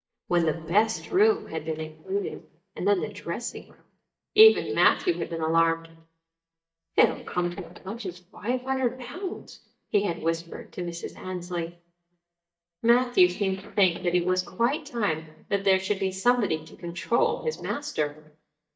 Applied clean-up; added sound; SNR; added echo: neural mask model DeepFilterNet 3.